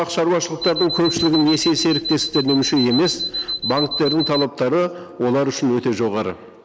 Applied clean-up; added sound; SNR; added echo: none; Alarm; 6 dB; none.